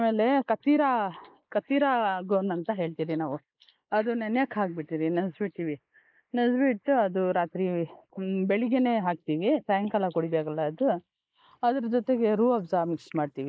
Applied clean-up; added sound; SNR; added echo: neural mask model Resemble Enhance denoiser.